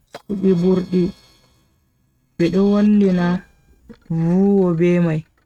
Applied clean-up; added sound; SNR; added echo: neural mask model RNNoise.